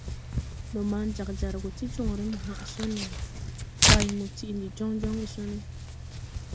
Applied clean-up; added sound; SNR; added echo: none; Tearing; -3 dB; none.